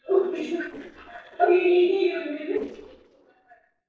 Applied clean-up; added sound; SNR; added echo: neural separator model SepFormer DNS4.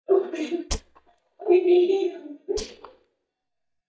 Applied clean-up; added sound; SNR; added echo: neural mask model DeepFilterNet 3.